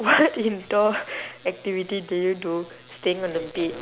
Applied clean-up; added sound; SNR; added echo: none; none; none; none.